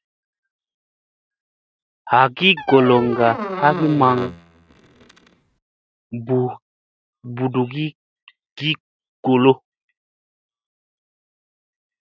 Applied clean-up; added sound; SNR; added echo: neural mask model RNNoise.